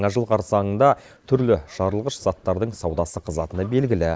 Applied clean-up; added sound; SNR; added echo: neural mask model Resemble Enhance denoiser.